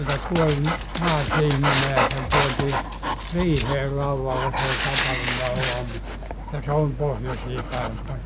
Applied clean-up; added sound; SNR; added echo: none; Dog; 0 dB; none.